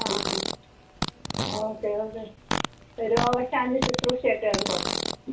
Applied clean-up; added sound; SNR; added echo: none; Fart; 2 dB; reverberation time 0.2 s.